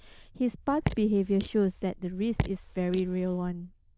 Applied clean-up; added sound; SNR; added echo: neural diffusion model UNIVERSE++.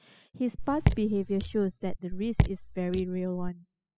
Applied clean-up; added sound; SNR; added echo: classical method spectral subtraction.